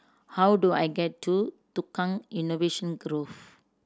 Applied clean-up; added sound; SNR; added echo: none; none; none; none.